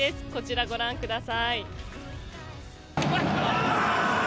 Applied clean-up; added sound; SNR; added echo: none; none; none; none.